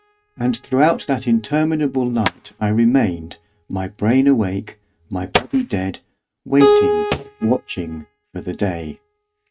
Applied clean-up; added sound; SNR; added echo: neural mask model RNNoise.